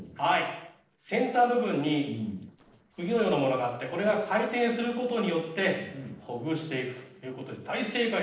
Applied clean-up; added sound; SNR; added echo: neural separator model SepFormer DNS4.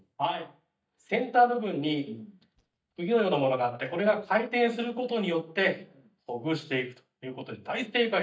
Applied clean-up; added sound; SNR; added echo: neural mask model DeepFilterNet 3.